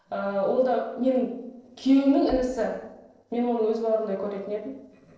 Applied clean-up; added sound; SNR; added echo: neural separator model SepFormer DNS4.